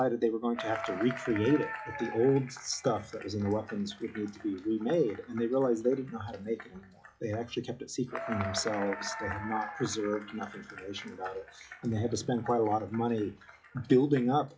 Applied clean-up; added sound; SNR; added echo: classical method log-MMSE.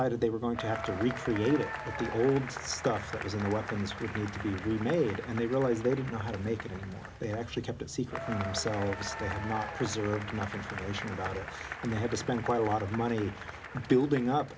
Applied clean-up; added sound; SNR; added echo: none; Applause / Crowd / Cheering; 10 dB; none.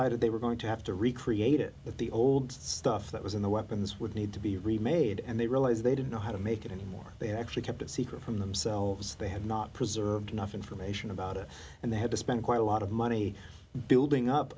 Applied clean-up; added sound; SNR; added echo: none; none; none; none.